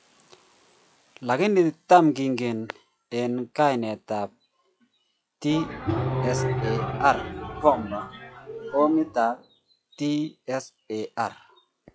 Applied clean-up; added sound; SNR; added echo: classical method log-MMSE.